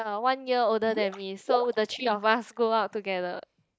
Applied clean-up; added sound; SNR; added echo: neural mask model DeepFilterNet 3.